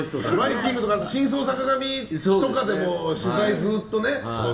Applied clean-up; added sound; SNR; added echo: none; none; none; reverberation time 0.6 s.